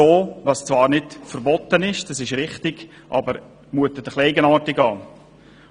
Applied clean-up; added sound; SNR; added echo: none; none; none; none.